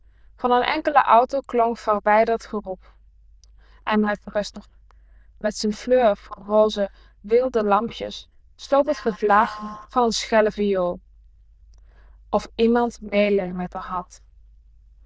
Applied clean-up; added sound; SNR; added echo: neural diffusion model UNIVERSE++.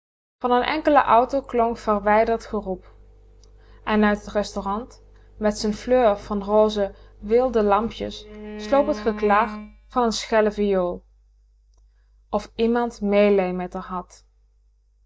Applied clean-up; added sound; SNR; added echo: neural mask model DeepFilterNet 3.